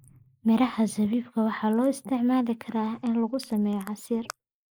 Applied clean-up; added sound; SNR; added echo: neural mask model Resemble Enhance denoiser.